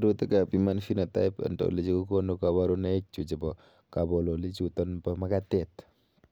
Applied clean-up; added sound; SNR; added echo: none; none; none; none.